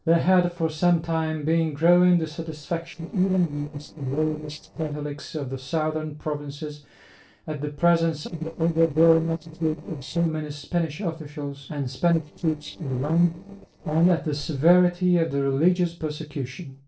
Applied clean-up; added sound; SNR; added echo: neural separator model SepFormer DNS4.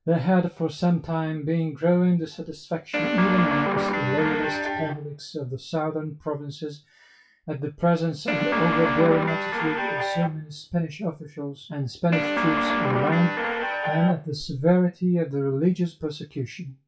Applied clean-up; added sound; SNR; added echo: classical method WPE with log-MMSE.